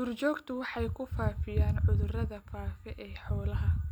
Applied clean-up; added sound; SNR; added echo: none; none; none; none.